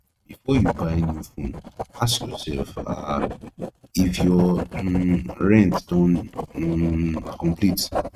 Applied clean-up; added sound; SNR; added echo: neural mask model RNNoise.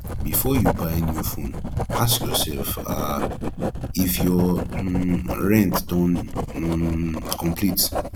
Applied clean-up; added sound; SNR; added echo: none; Writing; 4 dB; none.